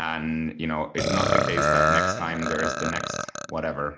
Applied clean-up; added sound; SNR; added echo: none; Burping, eructation; -4 dB; none.